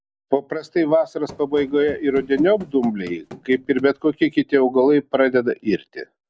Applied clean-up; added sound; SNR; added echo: none; Run; 20 dB; none.